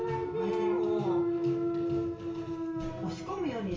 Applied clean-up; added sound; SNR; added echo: none; Thump, thud; -3 dB; reverberation time 0.3 s.